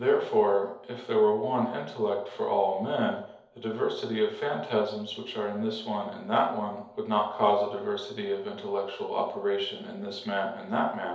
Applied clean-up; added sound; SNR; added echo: none; none; none; reverberation time 2.2 s.